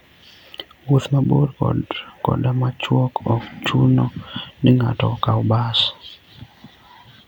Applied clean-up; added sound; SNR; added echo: none; none; none; none.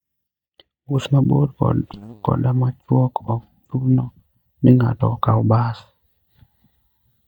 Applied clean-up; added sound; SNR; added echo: neural mask model DeepFilterNet 3.